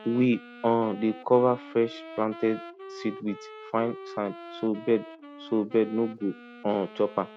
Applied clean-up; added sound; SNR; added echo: none; Wind instrument, woodwind instrument; 16 dB; none.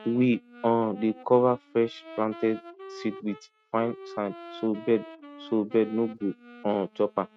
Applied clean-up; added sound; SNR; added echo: neural mask model RNNoise.